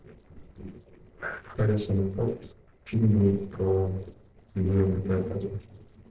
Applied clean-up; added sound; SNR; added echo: neural separator model SepFormer DNS4.